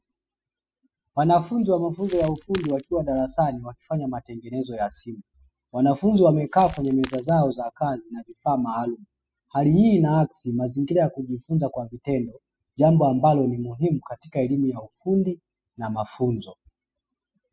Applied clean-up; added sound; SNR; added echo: classical method spectral subtraction.